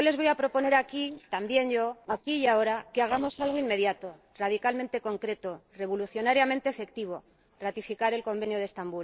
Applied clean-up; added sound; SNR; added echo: neural separator model SepFormer DNS4.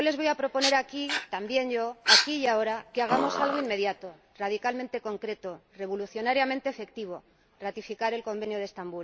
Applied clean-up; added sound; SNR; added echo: none; Dog; 0 dB; none.